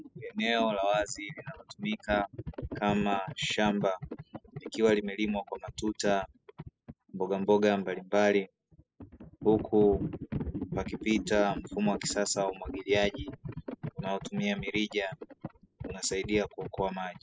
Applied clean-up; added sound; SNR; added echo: classical method spectral subtraction.